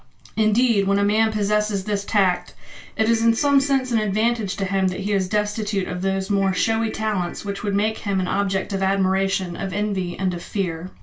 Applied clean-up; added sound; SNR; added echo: none; Ringtone / Keyboard (musical); 18 dB; reverberation time 0.2 s.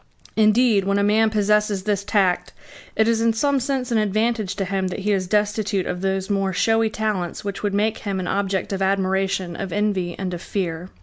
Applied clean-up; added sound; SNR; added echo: none; none; none; none.